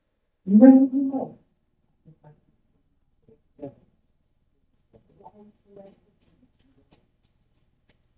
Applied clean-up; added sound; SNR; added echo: neural mask model DeepFilterNet 3.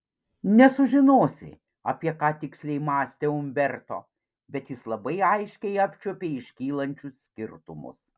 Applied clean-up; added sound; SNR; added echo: none; none; none; none.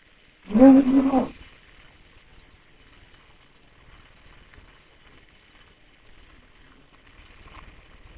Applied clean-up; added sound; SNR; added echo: neural separator model SepFormer WHAMR!.